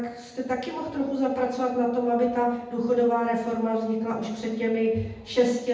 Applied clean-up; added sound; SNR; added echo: none; none; none; reverberation time 0.8 s.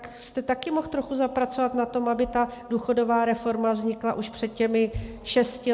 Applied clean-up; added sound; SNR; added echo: none; none; none; none.